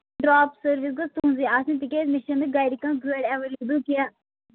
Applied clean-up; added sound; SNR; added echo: none; none; none; none.